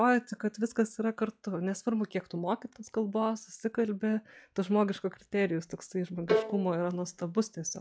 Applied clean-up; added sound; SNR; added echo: classical method log-MMSE.